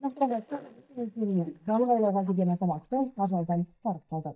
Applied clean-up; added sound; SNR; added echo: neural mask model DeepFilterNet 3.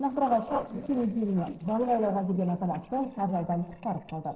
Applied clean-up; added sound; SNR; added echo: neural separator model SepFormer DNS4.